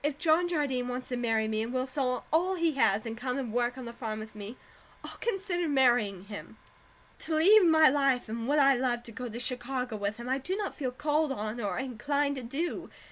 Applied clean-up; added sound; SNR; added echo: none; none; none; none.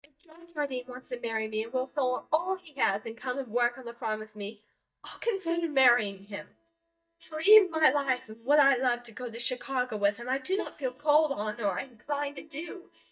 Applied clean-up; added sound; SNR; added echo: neural mask model DeepFilterNet 3.